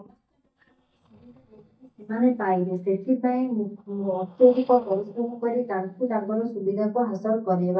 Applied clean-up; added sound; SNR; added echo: neural mask model DeepFilterNet 3.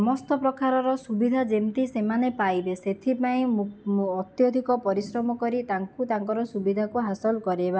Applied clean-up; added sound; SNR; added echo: none; none; none; none.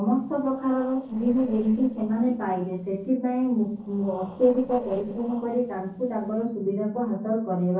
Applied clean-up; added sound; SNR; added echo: neural separator model SepFormer DNS4.